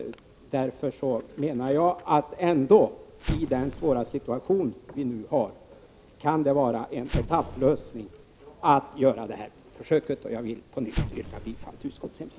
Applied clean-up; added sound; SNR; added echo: none; Explosion; 9 dB; none.